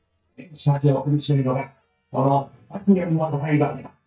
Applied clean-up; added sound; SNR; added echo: neural mask model DeepFilterNet 3.